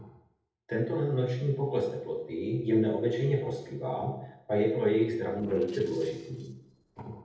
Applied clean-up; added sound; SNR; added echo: neural separator model SepFormer DNS4.